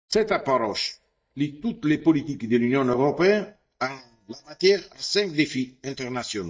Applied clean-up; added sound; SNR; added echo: neural mask model DeepFilterNet 3.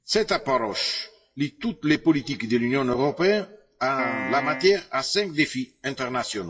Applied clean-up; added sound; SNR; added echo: classical method WPE with log-MMSE.